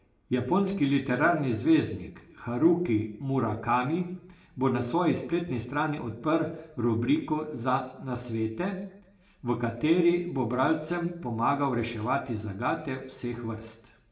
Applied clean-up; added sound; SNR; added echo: none; none; none; reverberation time 0.7 s.